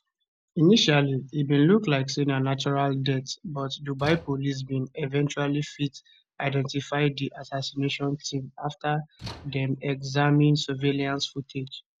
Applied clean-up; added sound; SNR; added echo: none; Slam / Tools; 19 dB; none.